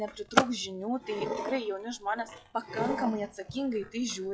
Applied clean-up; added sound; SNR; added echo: classical method log-MMSE.